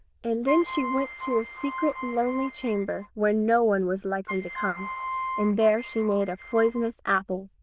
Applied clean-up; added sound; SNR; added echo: neural diffusion model UNIVERSE++.